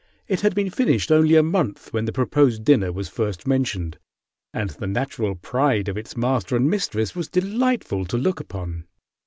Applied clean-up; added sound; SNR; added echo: none; none; none; none.